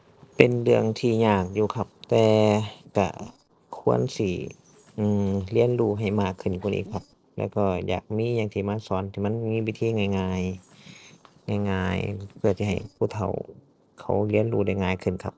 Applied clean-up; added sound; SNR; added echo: neural separator model SepFormer DNS4.